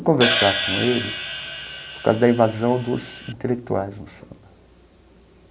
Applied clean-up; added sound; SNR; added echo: none; Hi-hat; 3 dB; none.